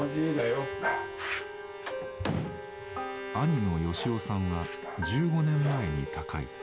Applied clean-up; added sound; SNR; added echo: none; Bowed string instrument; 11 dB; none.